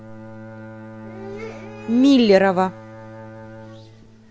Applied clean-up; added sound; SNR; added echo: none; Bowed string instrument; 17 dB; none.